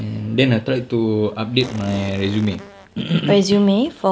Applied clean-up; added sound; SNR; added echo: none; Fart; 17 dB; none.